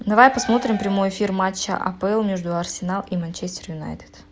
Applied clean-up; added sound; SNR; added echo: none; Cheering; 14 dB; none.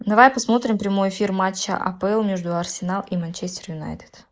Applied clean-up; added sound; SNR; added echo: neural mask model Resemble Enhance denoiser.